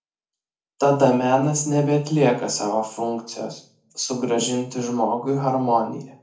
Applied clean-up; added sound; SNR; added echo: none; none; none; reverberation time 0.4 s.